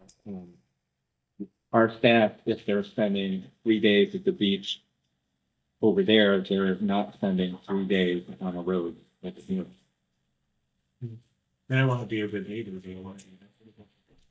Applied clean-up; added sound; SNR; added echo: neural mask model DeepFilterNet 3.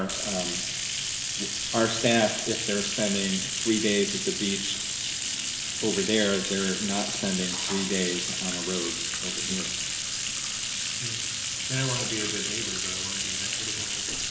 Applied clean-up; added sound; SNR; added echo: none; Bathtub (filling or washing); 0 dB; reverberation time 1.7 s.